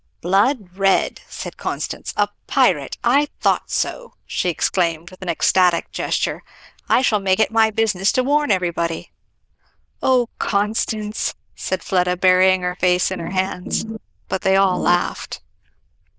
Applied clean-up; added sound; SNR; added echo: neural diffusion model UNIVERSE++.